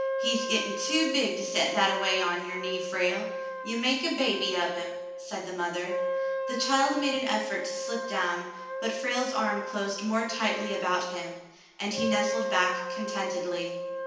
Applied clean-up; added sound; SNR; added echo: none; Wind instrument, woodwind instrument; 4 dB; reverberation time 0.9 s.